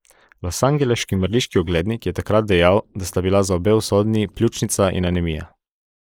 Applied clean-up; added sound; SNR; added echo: neural mask model Resemble Enhance denoiser.